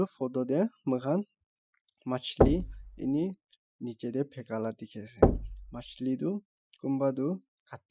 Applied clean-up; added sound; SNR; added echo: classical method spectral subtraction.